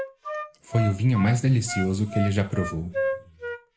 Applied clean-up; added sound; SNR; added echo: none; Wind instrument, woodwind instrument; 8 dB; reverberation time 1.1 s.